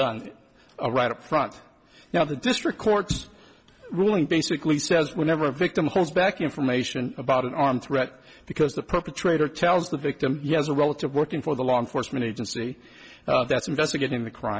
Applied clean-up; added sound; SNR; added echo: none; none; none; none.